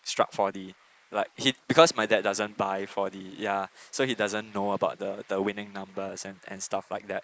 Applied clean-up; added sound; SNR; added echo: neural mask model Resemble Enhance denoiser.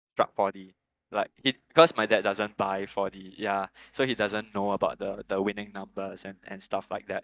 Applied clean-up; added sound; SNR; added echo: neural mask model DeepFilterNet 3.